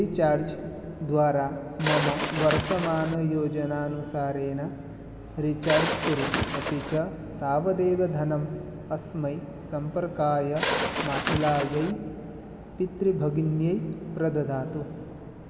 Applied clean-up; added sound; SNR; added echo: none; Bird; 1 dB; none.